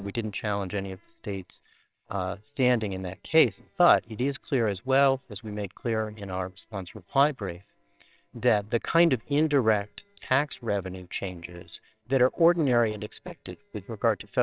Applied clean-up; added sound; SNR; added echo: neural separator model SepFormer WHAMR!.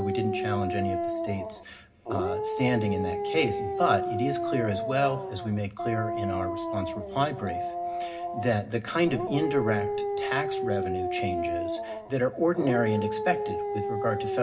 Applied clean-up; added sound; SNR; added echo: none; Dog; 2 dB; reverberation time 0.4 s.